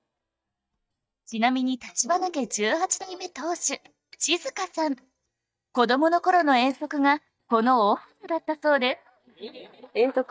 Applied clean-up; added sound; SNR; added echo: neural mask model DeepFilterNet 3.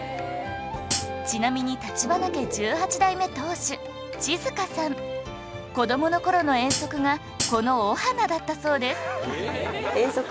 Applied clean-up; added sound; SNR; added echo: none; Hi-hat; 4 dB; none.